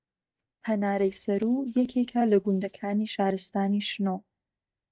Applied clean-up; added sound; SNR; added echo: neural mask model DeepFilterNet 3.